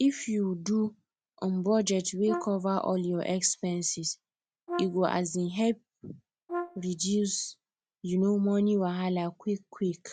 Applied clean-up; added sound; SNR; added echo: none; Brass instrument; 10 dB; none.